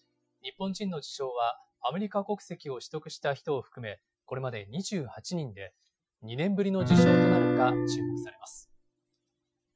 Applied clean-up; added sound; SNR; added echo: classical method Wiener filter.